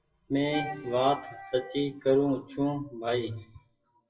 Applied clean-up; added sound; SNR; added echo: classical method WPE with log-MMSE.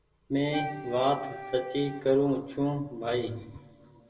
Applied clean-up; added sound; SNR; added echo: none; Wind instrument, woodwind instrument; 11 dB; reverberation time 1.6 s.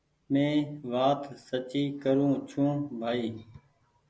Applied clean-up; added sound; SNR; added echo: none; none; none; none.